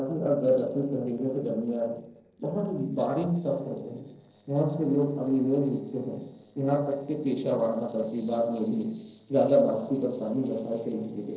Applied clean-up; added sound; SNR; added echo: neural separator model SepFormer DNS4.